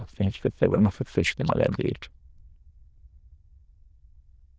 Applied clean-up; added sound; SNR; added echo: neural diffusion model UNIVERSE++.